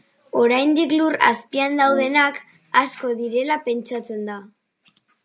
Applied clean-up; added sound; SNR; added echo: none; Brass instrument; 13 dB; none.